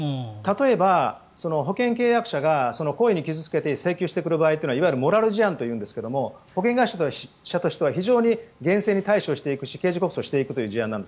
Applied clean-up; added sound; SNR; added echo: none; none; none; none.